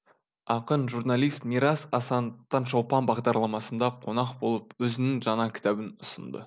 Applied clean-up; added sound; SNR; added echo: none; none; none; none.